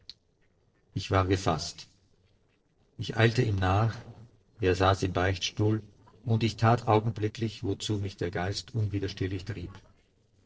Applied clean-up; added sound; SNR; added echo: neural separator model SepFormer DNS4.